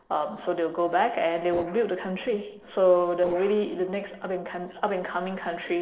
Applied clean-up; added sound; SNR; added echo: neural separator model SepFormer DNS4.